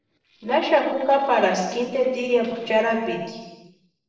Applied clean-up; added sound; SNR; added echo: neural separator model SepFormer DNS4.